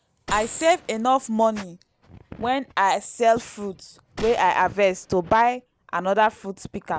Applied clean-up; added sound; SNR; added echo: none; Gunshot, gunfire; 20 dB; none.